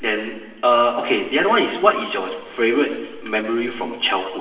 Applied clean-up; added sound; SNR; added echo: none; none; none; reverberation time 1.1 s.